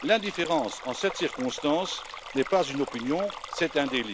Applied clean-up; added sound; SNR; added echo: none; Stream; 12 dB; none.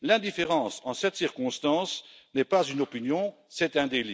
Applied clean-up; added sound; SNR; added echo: none; none; none; none.